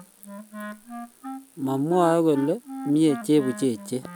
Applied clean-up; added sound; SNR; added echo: none; Wind instrument, woodwind instrument; 13 dB; none.